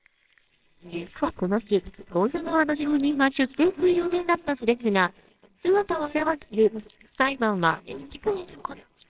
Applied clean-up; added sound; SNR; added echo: neural separator model SepFormer WHAMR!.